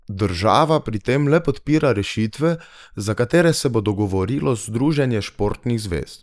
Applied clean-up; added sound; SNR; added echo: neural mask model Resemble Enhance denoiser.